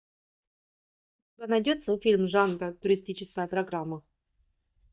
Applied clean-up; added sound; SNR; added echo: neural mask model DeepFilterNet 3.